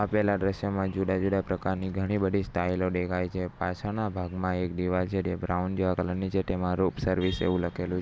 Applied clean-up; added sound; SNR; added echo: none; none; none; none.